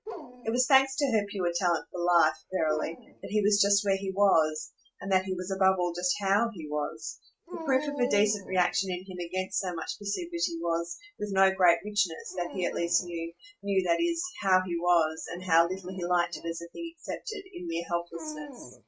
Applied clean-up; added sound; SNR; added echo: neural mask model RNNoise.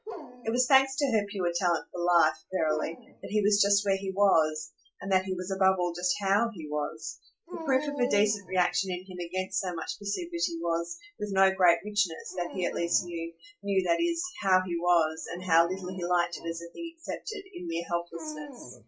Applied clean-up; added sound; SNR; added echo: classical method log-MMSE.